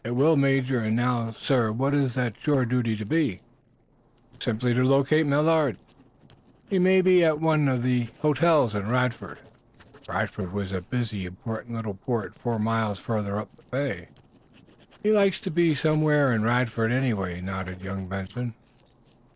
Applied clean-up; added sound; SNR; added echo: neural separator model SepFormer DNS4.